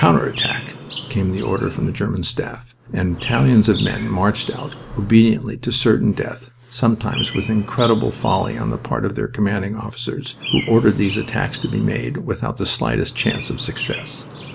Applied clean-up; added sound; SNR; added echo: none; Chirp, tweet; 13 dB; none.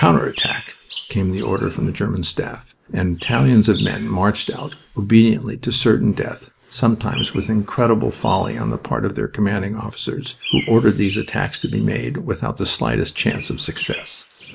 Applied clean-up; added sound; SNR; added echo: neural mask model Resemble Enhance denoiser.